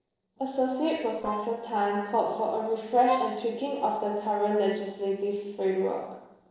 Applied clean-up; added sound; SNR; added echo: neural separator model SepFormer DNS4.